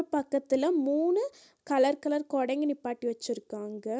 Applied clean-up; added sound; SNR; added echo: none; none; none; none.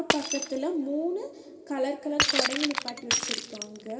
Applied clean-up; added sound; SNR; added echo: none; Shatter; -1 dB; reverberation time 2.3 s.